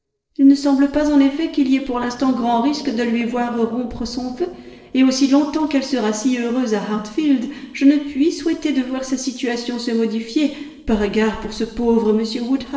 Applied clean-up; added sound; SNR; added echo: neural separator model SepFormer DNS4.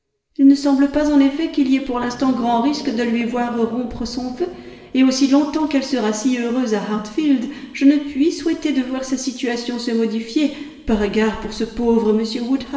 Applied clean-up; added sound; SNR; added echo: none; Animal; 19 dB; reverberation time 1.3 s.